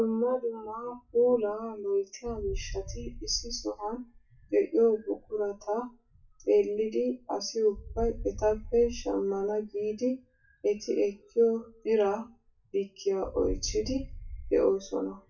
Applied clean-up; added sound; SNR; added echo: classical method WPE with log-MMSE.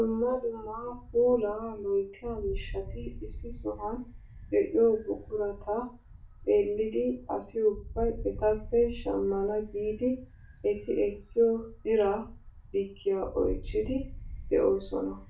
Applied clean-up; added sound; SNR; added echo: none; Wind; 13 dB; reverberation time 0.3 s.